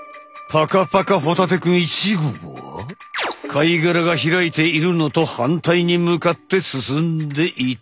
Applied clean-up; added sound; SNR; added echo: none; none; none; none.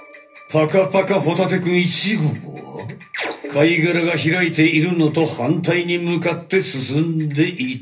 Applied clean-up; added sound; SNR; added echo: none; none; none; reverberation time 0.3 s.